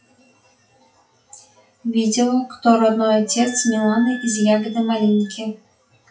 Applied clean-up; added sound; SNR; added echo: classical method WPE with log-MMSE.